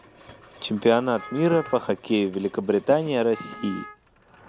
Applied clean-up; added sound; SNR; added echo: none; Mechanisms + Wind instrument, woodwind instrument; 19 dB; none.